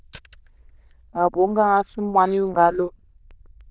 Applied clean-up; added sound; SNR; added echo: neural diffusion model UNIVERSE++.